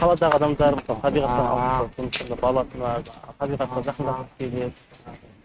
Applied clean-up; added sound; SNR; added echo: neural mask model RNNoise.